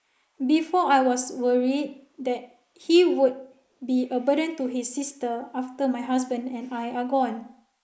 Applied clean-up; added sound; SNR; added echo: neural mask model Resemble Enhance denoiser.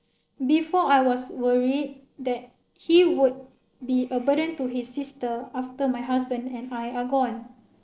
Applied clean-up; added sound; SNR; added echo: neural separator model SepFormer DNS4.